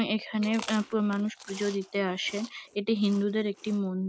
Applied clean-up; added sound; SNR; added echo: none; Chewing, mastication; 17 dB; none.